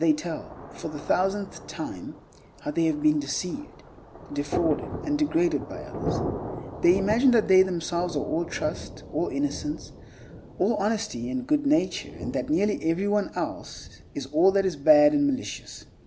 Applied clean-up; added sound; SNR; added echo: none; Thunder; 11 dB; none.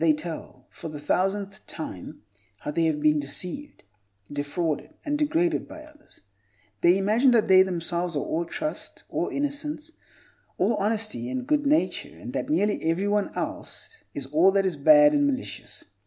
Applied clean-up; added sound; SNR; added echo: none; none; none; none.